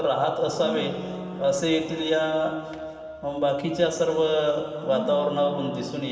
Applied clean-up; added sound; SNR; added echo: none; Livestock, farm animals, working animals; 14 dB; reverberation time 2.6 s.